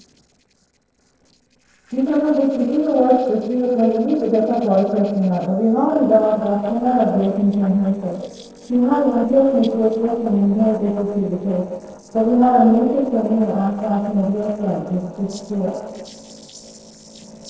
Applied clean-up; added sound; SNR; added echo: neural separator model SepFormer DNS4.